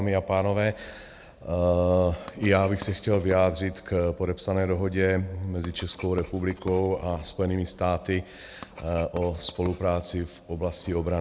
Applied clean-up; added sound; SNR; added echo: none; Writing; 20 dB; none.